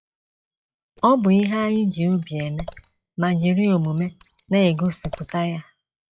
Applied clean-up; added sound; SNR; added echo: classical method log-MMSE.